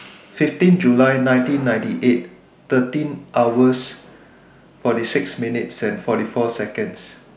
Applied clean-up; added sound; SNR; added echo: none; none; none; none.